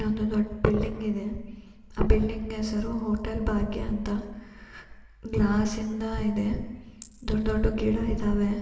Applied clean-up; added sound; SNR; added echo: none; none; none; reverberation time 1.4 s.